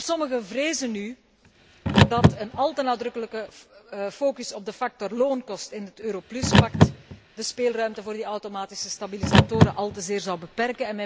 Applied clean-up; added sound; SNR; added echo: none; Car; -4 dB; none.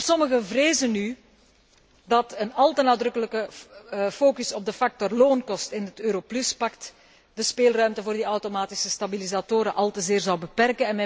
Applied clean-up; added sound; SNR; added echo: none; none; none; none.